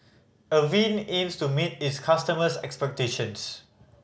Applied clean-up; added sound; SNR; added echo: none; none; none; none.